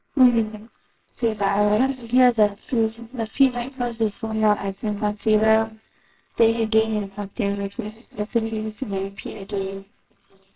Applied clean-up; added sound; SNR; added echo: neural separator model SepFormer WHAMR!.